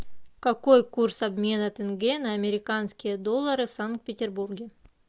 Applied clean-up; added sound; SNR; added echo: none; none; none; none.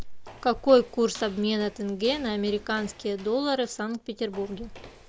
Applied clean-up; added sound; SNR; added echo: none; Walk, footsteps; 20 dB; none.